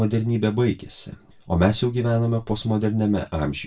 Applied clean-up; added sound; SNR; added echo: none; none; none; reverberation time 0.2 s.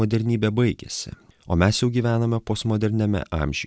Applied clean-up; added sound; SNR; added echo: none; none; none; none.